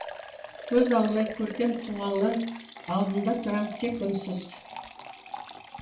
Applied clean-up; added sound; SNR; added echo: none; Liquid; 12 dB; reverberation time 0.3 s.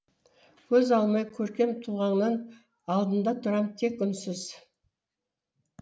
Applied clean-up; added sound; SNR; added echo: none; none; none; none.